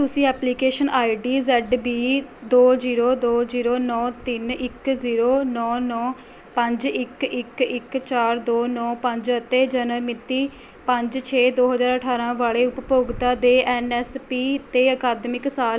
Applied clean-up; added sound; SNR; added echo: none; none; none; none.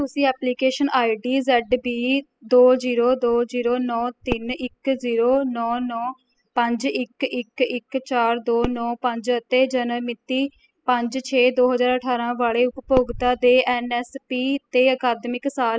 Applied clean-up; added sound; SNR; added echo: classical method spectral subtraction.